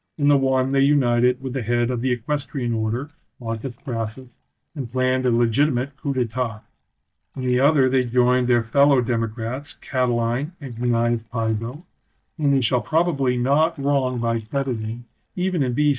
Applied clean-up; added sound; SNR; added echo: neural mask model DeepFilterNet 3.